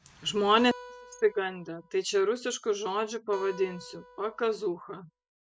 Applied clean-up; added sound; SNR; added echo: none; Acoustic guitar; 18 dB; none.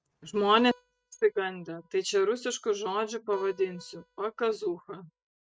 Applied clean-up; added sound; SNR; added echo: neural mask model RNNoise.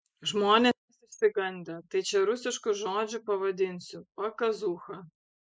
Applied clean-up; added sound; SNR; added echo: neural mask model Resemble Enhance denoiser.